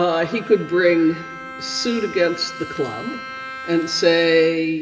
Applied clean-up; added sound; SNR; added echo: none; Bowed string instrument; 14 dB; reverberation time 1.7 s.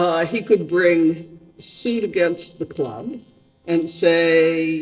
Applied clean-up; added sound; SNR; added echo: neural separator model SepFormer DNS4.